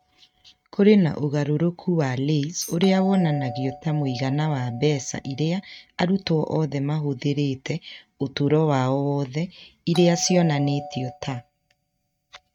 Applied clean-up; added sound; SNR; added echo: neural mask model RNNoise.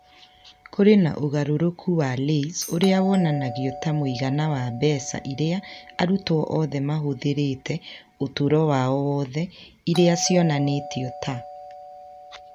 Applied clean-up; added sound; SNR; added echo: none; Doorbell + Tambourine; 16 dB; none.